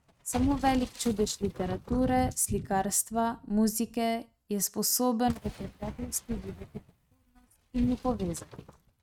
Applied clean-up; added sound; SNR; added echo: neural mask model RNNoise.